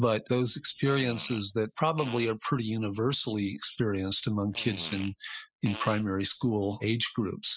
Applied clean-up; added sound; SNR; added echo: classical method spectral subtraction.